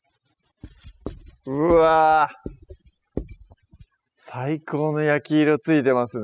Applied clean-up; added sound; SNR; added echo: classical method spectral subtraction.